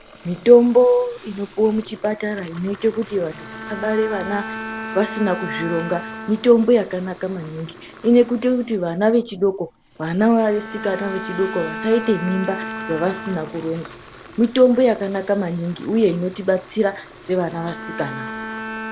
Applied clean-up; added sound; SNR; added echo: none; Bowed string instrument + Fill (with liquid) / Water tap, faucet; 13 dB; none.